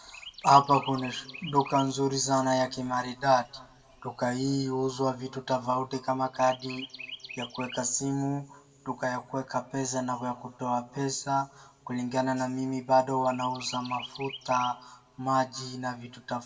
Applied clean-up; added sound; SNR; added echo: none; Chirp, tweet; 19 dB; reverberation time 1.5 s.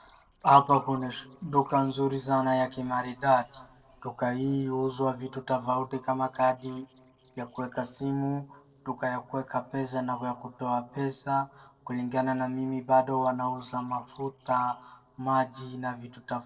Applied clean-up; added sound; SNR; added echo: neural separator model SepFormer DNS4.